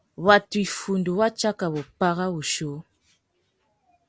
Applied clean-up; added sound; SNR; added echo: none; none; none; none.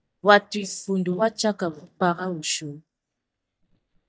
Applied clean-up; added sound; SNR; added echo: neural mask model DeepFilterNet 3.